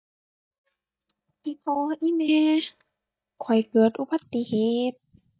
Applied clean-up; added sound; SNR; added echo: neural mask model DeepFilterNet 3.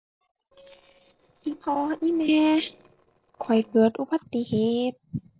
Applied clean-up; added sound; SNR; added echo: neural separator model SepFormer DNS4.